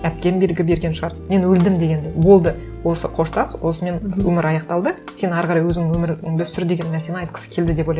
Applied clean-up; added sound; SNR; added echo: none; none; none; none.